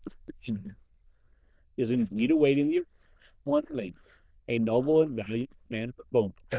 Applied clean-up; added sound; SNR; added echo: neural diffusion model UNIVERSE++.